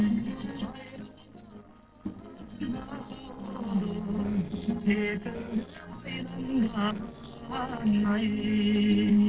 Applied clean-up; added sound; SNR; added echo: neural separator model SepFormer DNS4.